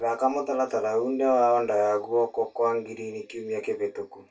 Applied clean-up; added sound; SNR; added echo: none; none; none; reverberation time 0.2 s.